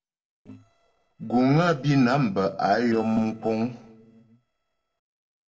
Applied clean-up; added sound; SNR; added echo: neural separator model SepFormer DNS4.